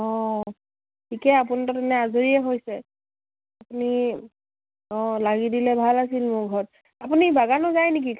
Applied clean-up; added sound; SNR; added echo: none; none; none; none.